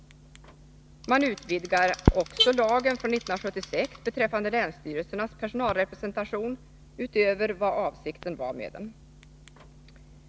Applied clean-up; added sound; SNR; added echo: none; Insect + Alarm / Car; 12 dB; none.